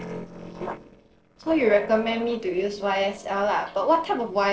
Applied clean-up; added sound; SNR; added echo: neural separator model SepFormer DNS4.